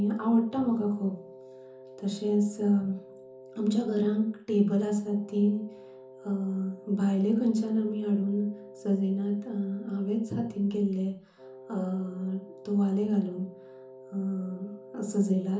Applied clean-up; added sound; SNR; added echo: none; Wind instrument, woodwind instrument; 19 dB; reverberation time 0.8 s.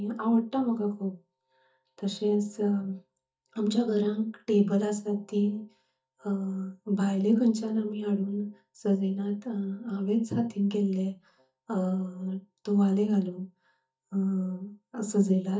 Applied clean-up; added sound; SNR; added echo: neural mask model DeepFilterNet 3.